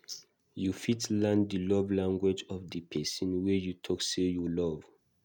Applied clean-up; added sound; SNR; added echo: none; none; none; none.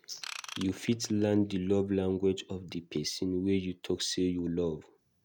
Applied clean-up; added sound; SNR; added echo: none; Ratchet, pawl / Tools; 14 dB; none.